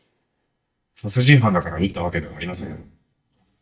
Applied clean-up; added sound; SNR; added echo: neural mask model DeepFilterNet 3.